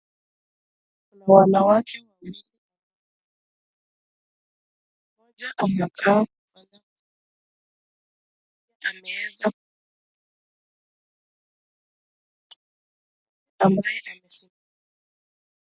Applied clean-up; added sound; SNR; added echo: none; none; none; none.